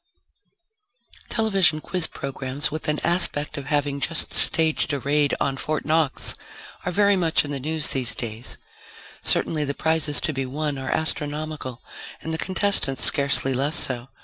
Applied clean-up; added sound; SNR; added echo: none; none; none; none.